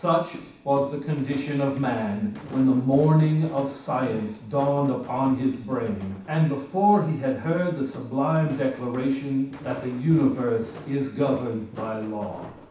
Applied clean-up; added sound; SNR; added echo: none; Walk, footsteps; 18 dB; reverberation time 0.7 s.